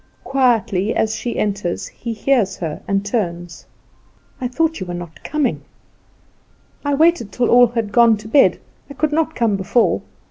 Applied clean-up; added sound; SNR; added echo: none; none; none; none.